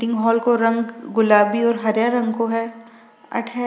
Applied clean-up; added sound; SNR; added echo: none; none; none; none.